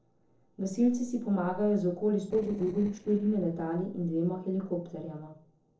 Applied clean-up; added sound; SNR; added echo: neural separator model SepFormer DNS4.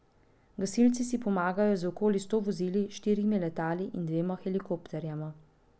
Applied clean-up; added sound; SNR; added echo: none; none; none; none.